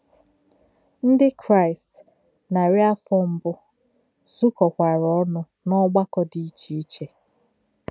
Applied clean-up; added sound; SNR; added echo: none; none; none; none.